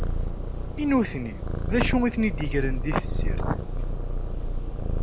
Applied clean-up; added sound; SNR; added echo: none; Purr; -2 dB; none.